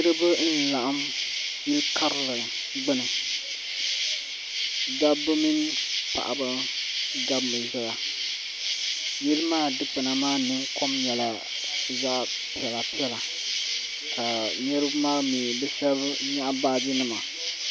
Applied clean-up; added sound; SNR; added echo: none; Insect; 1 dB; none.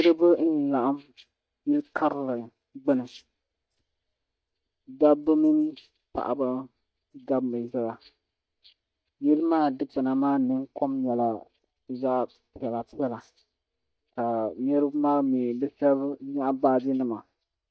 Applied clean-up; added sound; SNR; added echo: neural mask model DeepFilterNet 3.